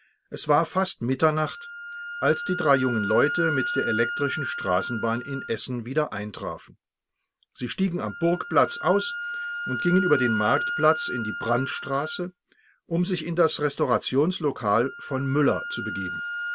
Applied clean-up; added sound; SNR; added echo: none; Wind instrument, woodwind instrument; 8 dB; none.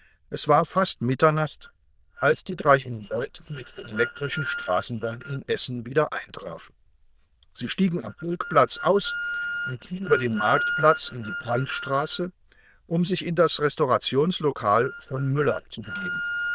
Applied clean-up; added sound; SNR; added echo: neural diffusion model UNIVERSE++.